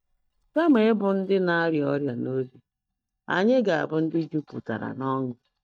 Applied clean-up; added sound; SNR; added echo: neural mask model DeepFilterNet 3.